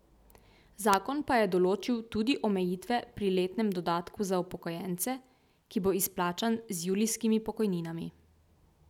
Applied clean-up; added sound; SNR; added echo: none; none; none; none.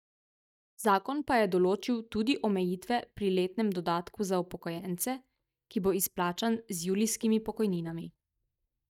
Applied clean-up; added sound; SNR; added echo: neural mask model DeepFilterNet 3.